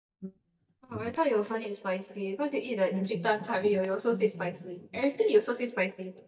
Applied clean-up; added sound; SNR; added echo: neural mask model DeepFilterNet 3.